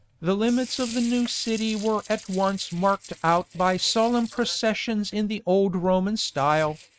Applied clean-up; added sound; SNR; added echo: neural mask model RNNoise.